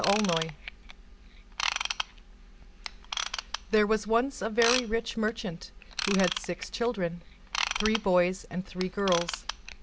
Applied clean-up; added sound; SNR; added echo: none; Ratchet, pawl / Tools; 6 dB; none.